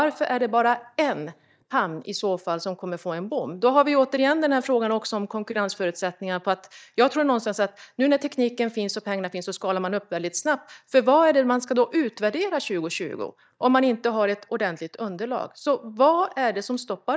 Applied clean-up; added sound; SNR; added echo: neural mask model DeepFilterNet 3.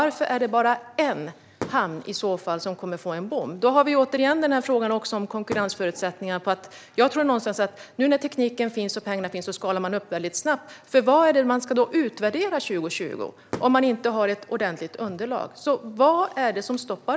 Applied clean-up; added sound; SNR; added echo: none; Fireworks; 20 dB; none.